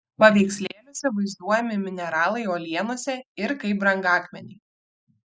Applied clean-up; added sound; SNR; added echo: neural mask model Resemble Enhance denoiser.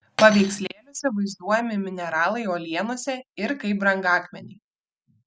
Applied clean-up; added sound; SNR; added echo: none; Cutlery, silverware; 13 dB; none.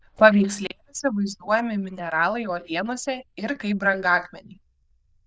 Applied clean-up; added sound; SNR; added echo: neural diffusion model UNIVERSE++.